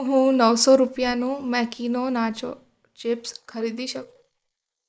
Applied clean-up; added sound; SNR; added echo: neural mask model Resemble Enhance denoiser.